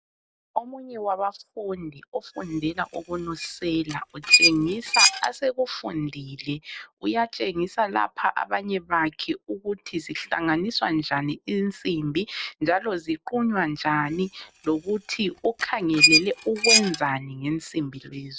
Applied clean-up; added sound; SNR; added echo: none; Squeak; -2 dB; none.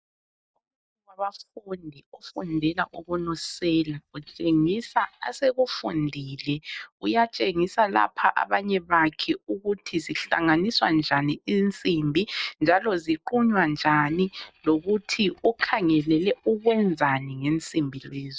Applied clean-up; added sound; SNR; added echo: neural mask model DeepFilterNet 3.